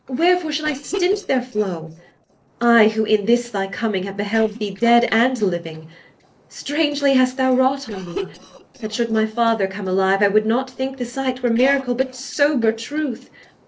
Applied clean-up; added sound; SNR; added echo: neural separator model SepFormer DNS4.